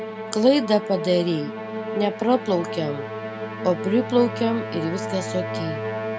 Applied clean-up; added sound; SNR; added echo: none; Musical instrument; 6 dB; none.